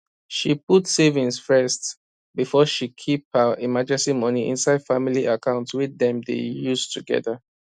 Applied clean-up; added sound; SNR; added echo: none; none; none; none.